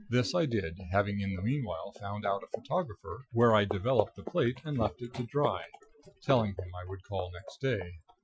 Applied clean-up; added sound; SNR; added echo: classical method Wiener filter.